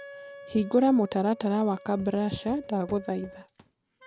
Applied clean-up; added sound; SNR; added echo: none; Wind instrument, woodwind instrument + Walk, footsteps; 19 dB; none.